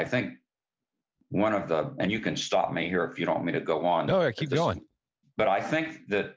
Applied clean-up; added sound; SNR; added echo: none; none; none; none.